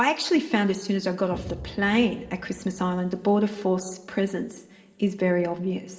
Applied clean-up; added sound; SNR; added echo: none; Explosion; 18 dB; reverberation time 2.6 s.